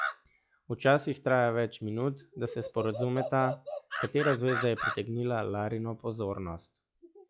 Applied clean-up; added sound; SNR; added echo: classical method log-MMSE.